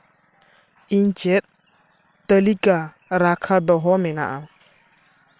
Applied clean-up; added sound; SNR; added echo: neural separator model SepFormer WHAM!.